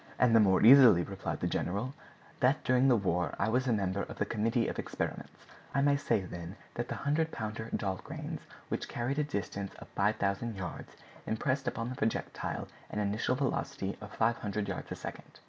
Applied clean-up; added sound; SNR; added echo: none; none; none; none.